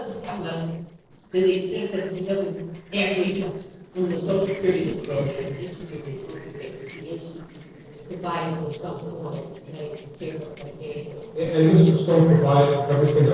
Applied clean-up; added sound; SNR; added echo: neural separator model SepFormer DNS4.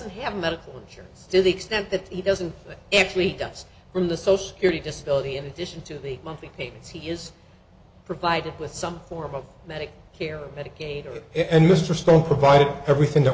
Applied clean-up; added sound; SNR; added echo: none; none; none; none.